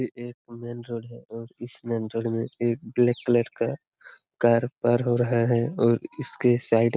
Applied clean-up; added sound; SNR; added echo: none; none; none; none.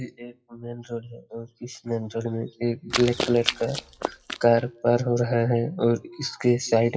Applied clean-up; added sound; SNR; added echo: classical method WPE with log-MMSE.